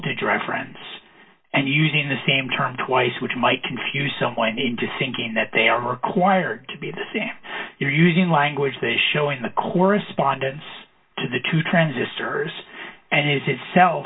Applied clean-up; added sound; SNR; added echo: none; none; none; reverberation time 0.2 s.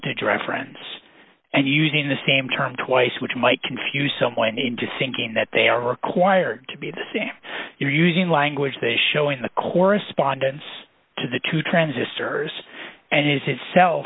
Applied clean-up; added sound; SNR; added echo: none; none; none; none.